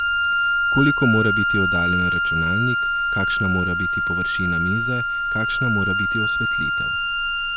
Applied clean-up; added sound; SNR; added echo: none; Wind instrument, woodwind instrument; -4 dB; none.